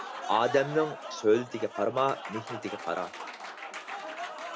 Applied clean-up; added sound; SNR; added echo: none; Applause; 9 dB; none.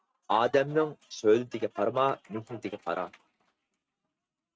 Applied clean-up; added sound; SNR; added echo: neural mask model RNNoise.